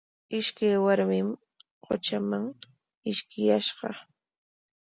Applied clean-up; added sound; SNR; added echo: none; none; none; none.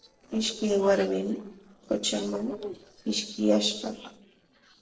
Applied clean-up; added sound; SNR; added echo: neural separator model SepFormer DNS4.